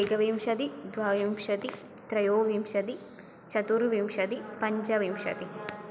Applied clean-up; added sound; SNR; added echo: none; none; none; none.